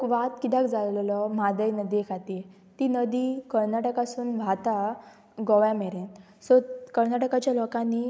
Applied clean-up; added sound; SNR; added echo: none; none; none; none.